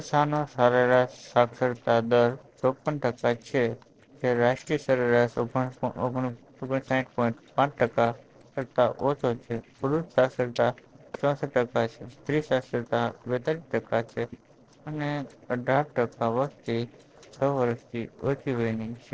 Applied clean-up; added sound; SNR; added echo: neural separator model SepFormer DNS4.